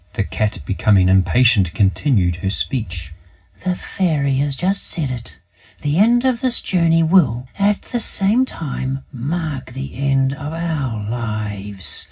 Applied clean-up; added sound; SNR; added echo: none; none; none; reverberation time 0.4 s.